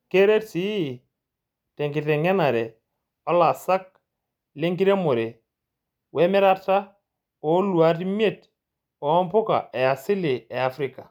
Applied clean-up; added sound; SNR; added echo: none; none; none; none.